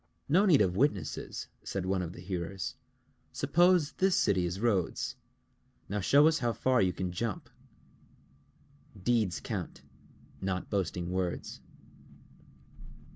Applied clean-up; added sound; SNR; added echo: none; none; none; none.